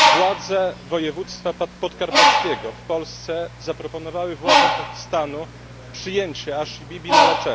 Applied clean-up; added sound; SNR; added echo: none; Bird; -4 dB; none.